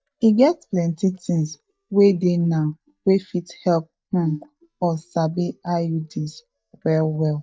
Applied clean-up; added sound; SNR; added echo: neural mask model DeepFilterNet 3.